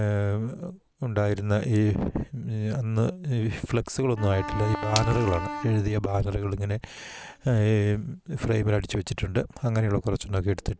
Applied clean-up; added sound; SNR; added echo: none; Bowed string instrument + Splash, splatter; 8 dB; none.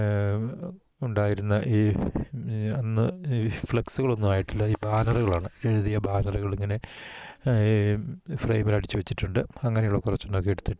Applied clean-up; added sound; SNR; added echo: neural mask model Resemble Enhance denoiser.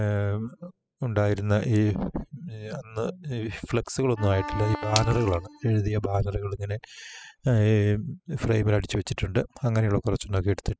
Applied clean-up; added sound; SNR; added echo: classical method spectral subtraction.